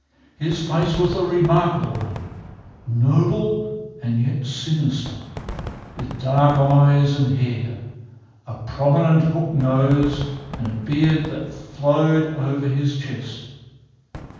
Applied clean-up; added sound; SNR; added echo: none; Fireworks; 16 dB; reverberation time 1.2 s.